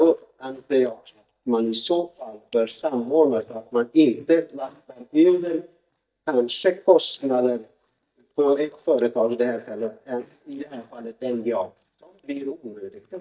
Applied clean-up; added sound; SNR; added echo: neural mask model DeepFilterNet 3.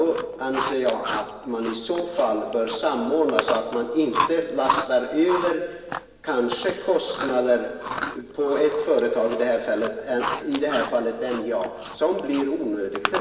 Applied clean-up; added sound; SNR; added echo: none; Chewing, mastication; 8 dB; reverberation time 1.3 s.